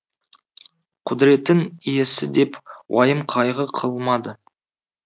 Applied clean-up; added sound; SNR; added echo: none; none; none; none.